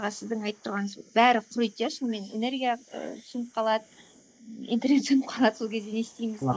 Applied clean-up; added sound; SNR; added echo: neural mask model Resemble Enhance denoiser.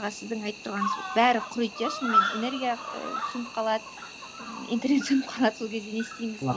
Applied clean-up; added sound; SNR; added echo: none; Cricket; 5 dB; none.